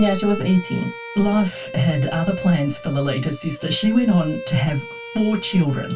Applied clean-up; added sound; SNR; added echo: none; Bowed string instrument; 13 dB; reverberation time 0.1 s.